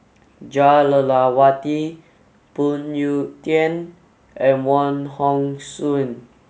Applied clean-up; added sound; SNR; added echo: none; none; none; none.